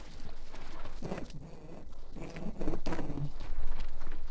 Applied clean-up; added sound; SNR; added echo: neural separator model SepFormer DNS4.